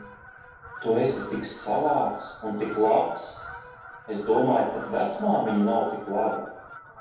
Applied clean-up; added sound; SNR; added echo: none; Fowl; 16 dB; reverberation time 2.1 s.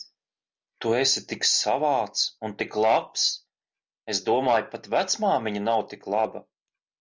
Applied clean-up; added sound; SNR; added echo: none; none; none; none.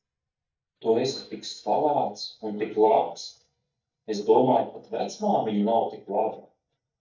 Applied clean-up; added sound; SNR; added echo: neural mask model DeepFilterNet 3.